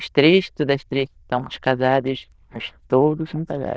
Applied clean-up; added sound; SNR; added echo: neural diffusion model UNIVERSE++.